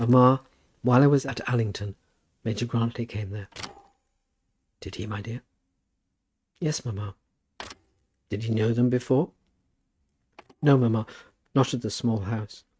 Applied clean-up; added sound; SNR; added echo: neural mask model RNNoise.